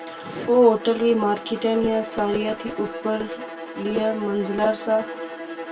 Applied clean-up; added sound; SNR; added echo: none; Bowed string instrument; 12 dB; reverberation time 0.1 s.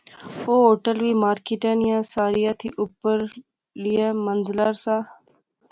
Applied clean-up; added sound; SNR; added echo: none; none; none; none.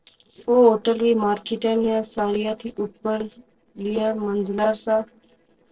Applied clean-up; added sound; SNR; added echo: neural separator model SepFormer DNS4.